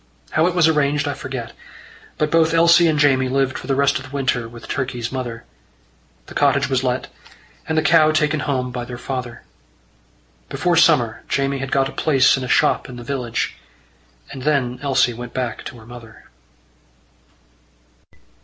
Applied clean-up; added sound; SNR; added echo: none; none; none; none.